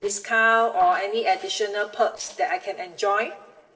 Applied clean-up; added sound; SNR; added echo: neural separator model SepFormer DNS4.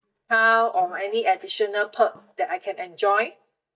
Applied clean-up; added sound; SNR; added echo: neural mask model DeepFilterNet 3.